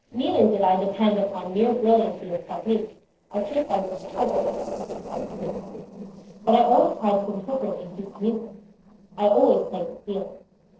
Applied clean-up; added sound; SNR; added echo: neural separator model SepFormer DNS4.